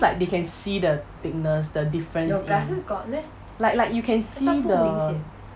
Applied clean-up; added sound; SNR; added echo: none; none; none; none.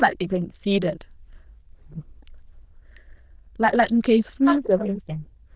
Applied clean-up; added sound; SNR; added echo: neural diffusion model UNIVERSE++.